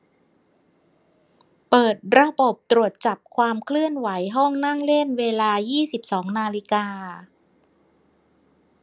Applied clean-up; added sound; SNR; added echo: none; none; none; none.